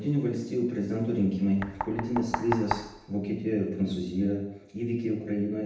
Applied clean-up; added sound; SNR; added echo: none; Knock; 9 dB; reverberation time 0.8 s.